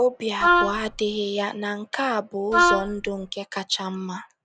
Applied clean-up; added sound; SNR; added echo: none; Wind instrument, woodwind instrument; -4 dB; none.